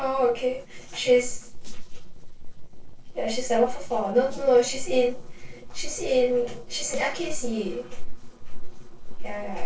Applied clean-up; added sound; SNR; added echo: neural separator model SepFormer DNS4.